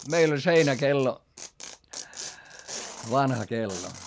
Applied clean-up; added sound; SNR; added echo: none; Tearing; 15 dB; none.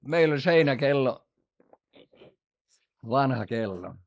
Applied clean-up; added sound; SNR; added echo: neural mask model Resemble Enhance denoiser.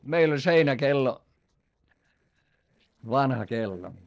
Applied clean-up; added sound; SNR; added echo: neural separator model SepFormer DNS4.